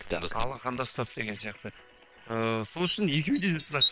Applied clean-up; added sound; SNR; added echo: neural separator model SepFormer WHAM!.